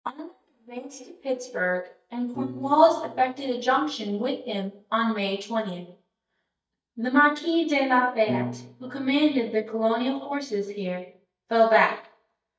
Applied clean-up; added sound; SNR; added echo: neural mask model DeepFilterNet 3.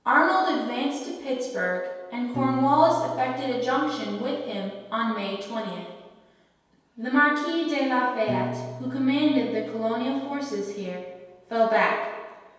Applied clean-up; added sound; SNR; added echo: none; Piano; 15 dB; reverberation time 1.2 s.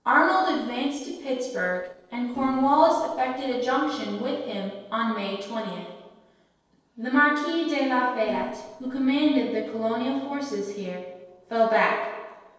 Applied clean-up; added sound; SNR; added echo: neural separator model SepFormer DNS4.